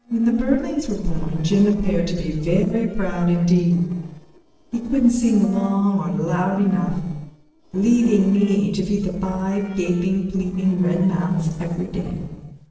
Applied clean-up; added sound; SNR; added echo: neural separator model SepFormer DNS4.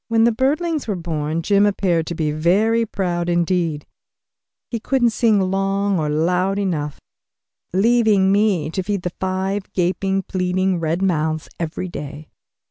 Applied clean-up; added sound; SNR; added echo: none; none; none; none.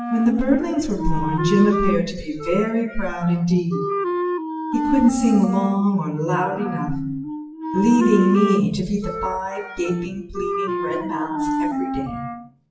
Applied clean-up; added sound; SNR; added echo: classical method WPE with log-MMSE.